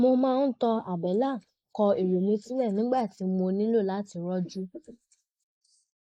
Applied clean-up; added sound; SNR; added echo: neural mask model Resemble Enhance denoiser.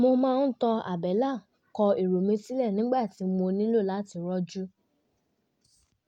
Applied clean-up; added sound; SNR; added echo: none; none; none; none.